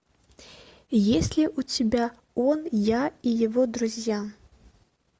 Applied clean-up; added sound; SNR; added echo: none; none; none; none.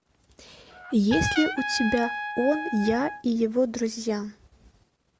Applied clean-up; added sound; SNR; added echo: none; Trumpet; 6 dB; none.